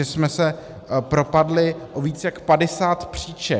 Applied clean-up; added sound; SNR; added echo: none; none; none; none.